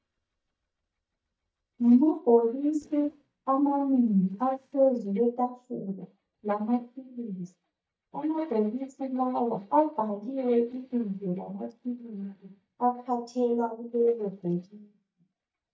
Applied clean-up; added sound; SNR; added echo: neural mask model DeepFilterNet 3.